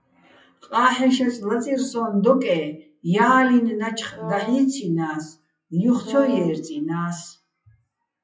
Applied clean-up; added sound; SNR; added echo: classical method WPE with log-MMSE.